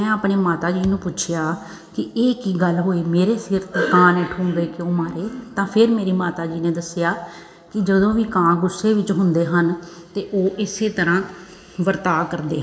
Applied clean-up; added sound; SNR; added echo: none; Thump, thud; 19 dB; reverberation time 1.6 s.